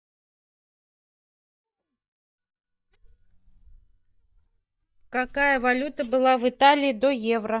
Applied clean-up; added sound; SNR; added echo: neural mask model DeepFilterNet 3.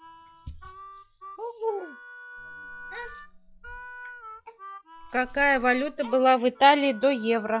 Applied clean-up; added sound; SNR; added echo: classical method log-MMSE.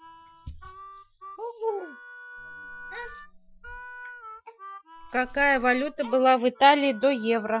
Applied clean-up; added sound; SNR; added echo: classical method Wiener filter.